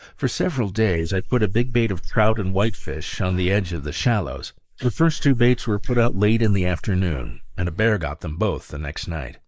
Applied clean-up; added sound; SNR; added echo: neural mask model Resemble Enhance denoiser.